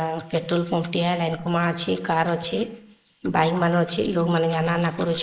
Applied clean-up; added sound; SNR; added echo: neural mask model Resemble Enhance denoiser.